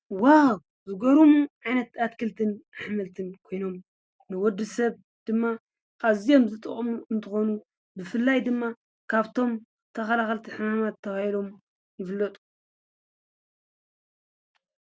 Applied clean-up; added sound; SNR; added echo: none; none; none; none.